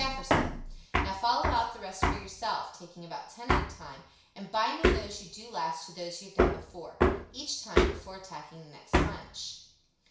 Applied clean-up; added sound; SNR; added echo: none; Hammer; -5 dB; reverberation time 0.6 s.